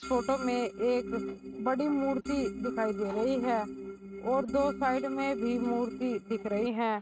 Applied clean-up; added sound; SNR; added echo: neural mask model RNNoise.